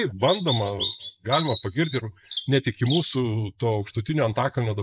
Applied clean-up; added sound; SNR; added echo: neural mask model Resemble Enhance denoiser.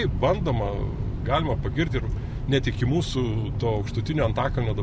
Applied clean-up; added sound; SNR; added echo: none; none; none; none.